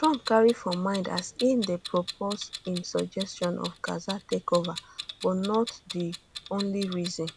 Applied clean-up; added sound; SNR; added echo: none; Clock; 13 dB; none.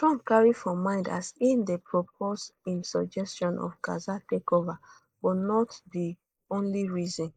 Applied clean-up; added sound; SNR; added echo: neural mask model Resemble Enhance denoiser.